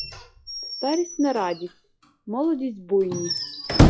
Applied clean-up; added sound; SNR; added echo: classical method log-MMSE.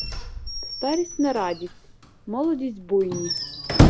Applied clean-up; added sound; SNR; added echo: none; Squeak / Slam / Wood; -2 dB; none.